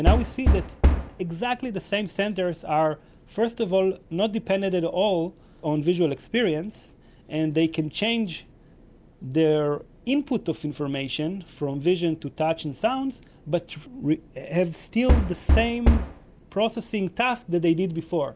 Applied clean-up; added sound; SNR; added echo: none; Knock; -5 dB; none.